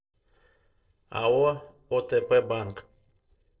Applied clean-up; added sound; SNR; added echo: neural separator model SepFormer DNS4.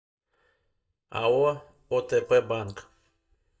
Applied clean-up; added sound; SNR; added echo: neural mask model DeepFilterNet 3.